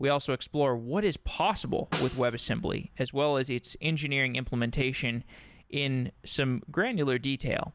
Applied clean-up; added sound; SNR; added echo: none; Snare drum; 10 dB; none.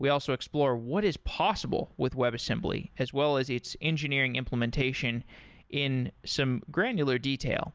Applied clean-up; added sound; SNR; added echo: none; none; none; none.